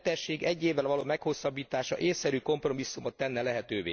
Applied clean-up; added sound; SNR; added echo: none; none; none; none.